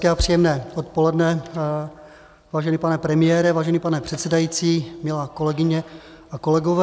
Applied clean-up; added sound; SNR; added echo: none; none; none; none.